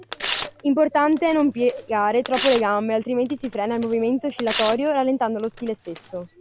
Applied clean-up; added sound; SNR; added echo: none; Tearing; 9 dB; none.